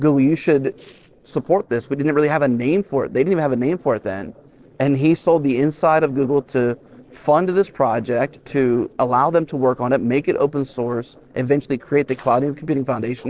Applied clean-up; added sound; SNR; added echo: neural separator model SepFormer DNS4.